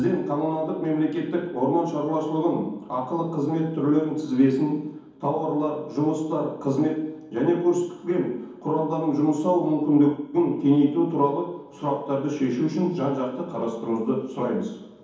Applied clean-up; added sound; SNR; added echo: none; none; none; reverberation time 1.2 s.